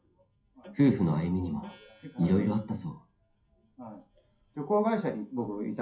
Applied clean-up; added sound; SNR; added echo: classical method WPE with log-MMSE.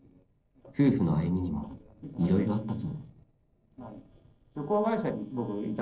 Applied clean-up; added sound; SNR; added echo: neural separator model SepFormer DNS4.